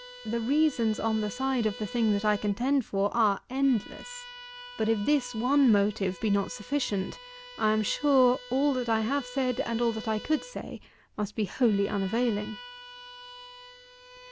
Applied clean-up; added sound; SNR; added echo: none; Bowed string instrument; 18 dB; none.